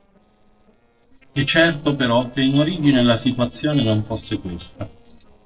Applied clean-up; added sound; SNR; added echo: neural separator model SepFormer DNS4.